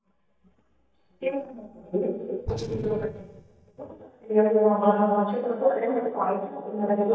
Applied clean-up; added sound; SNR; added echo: neural mask model DeepFilterNet 3.